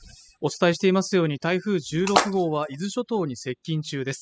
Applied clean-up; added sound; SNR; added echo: classical method spectral subtraction.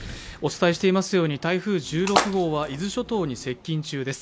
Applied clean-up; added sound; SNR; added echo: none; Splash, splatter; 5 dB; none.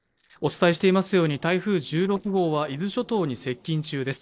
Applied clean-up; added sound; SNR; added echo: neural separator model SepFormer DNS4.